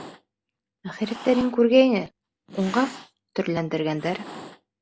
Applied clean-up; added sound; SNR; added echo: none; Cat; 18 dB; none.